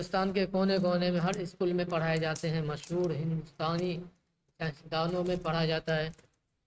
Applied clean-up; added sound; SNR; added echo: neural mask model RNNoise.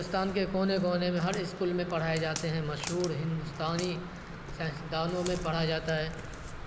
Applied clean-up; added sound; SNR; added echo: none; Walk, footsteps; 13 dB; none.